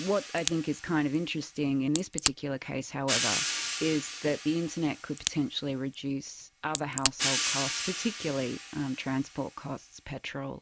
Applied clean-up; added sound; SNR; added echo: none; Hi-hat + Crack; 3 dB; none.